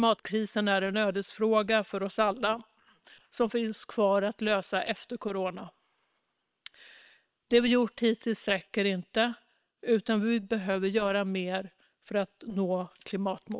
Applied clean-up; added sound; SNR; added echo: neural separator model SepFormer WHAM!.